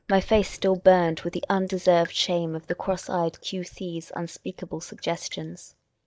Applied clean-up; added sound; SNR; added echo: neural mask model DeepFilterNet 3.